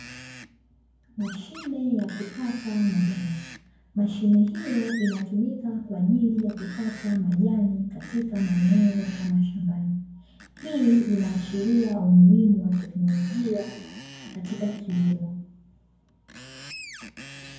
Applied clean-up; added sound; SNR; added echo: none; Screech; 20 dB; reverberation time 0.9 s.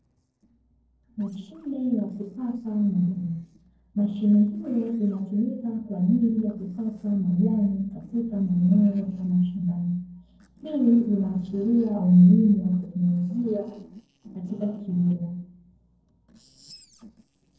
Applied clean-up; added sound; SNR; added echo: neural separator model SepFormer DNS4.